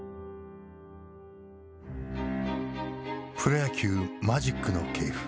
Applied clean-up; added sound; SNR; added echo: none; none; none; none.